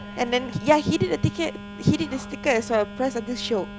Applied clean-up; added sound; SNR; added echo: none; Telephone; 13 dB; none.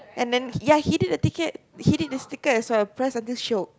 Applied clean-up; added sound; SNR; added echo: none; none; none; none.